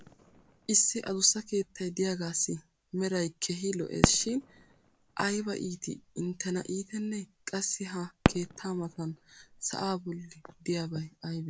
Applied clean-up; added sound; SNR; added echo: none; Fireworks; 6 dB; none.